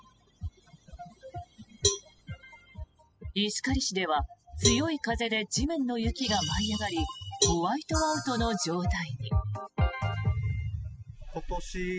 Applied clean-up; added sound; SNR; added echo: classical method spectral subtraction.